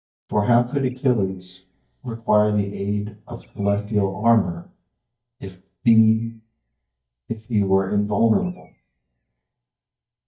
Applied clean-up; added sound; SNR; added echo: neural mask model DeepFilterNet 3.